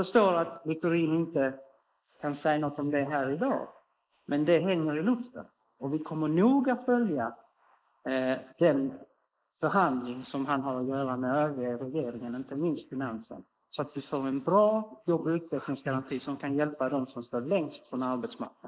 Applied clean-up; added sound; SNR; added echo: neural mask model Resemble Enhance denoiser.